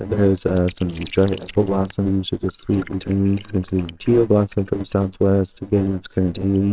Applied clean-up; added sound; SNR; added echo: neural separator model SepFormer WHAMR!.